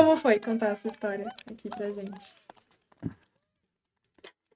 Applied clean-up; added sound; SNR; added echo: neural mask model RNNoise.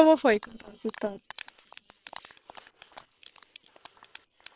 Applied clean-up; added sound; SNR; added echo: neural separator model SepFormer WHAM!.